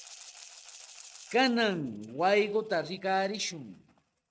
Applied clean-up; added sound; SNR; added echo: neural mask model RNNoise.